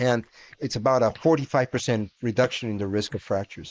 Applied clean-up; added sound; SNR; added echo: neural mask model Resemble Enhance denoiser.